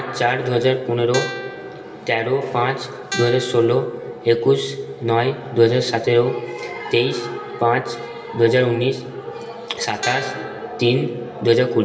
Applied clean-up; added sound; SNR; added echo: none; Guitar; 11 dB; reverberation time 0.6 s.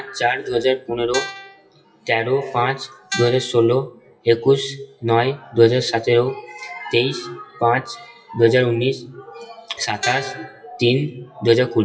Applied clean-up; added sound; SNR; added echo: classical method WPE with log-MMSE.